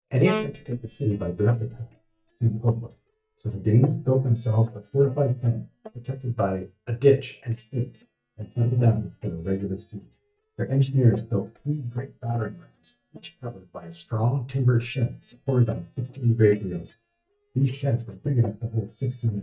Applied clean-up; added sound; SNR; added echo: neural mask model DeepFilterNet 3.